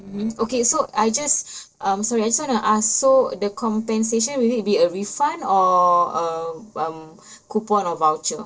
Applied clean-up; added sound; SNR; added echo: neural separator model SepFormer DNS4.